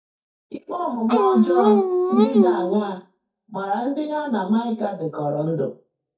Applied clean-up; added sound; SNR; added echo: neural mask model DeepFilterNet 3.